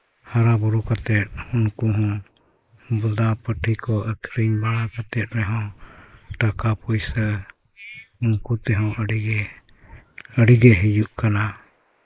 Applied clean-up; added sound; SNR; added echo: neural mask model Resemble Enhance denoiser.